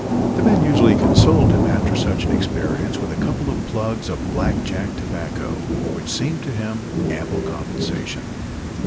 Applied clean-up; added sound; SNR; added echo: none; Thunder / Rain; -5 dB; none.